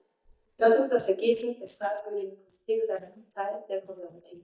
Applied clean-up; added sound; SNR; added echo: neural mask model DeepFilterNet 3.